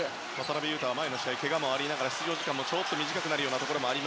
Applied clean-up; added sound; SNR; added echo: none; none; none; none.